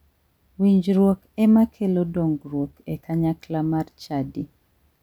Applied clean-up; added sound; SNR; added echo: none; none; none; none.